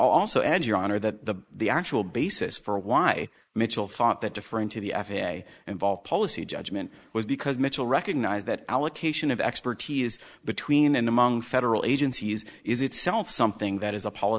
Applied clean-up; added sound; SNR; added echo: neural mask model Resemble Enhance denoiser.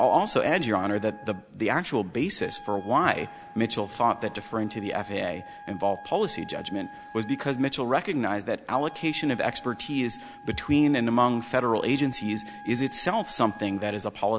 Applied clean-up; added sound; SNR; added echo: none; Wind instrument, woodwind instrument; 18 dB; none.